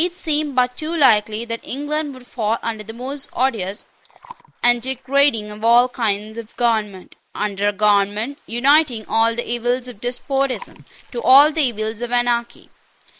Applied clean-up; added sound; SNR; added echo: neural mask model Resemble Enhance denoiser.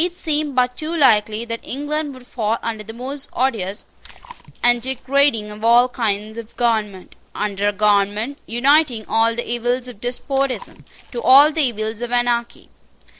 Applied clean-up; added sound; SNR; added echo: neural separator model SepFormer DNS4.